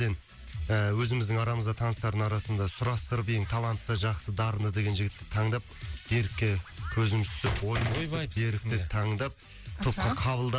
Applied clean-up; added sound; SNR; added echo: none; none; none; none.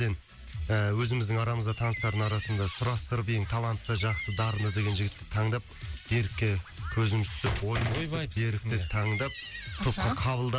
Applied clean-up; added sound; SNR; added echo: none; Door; 12 dB; none.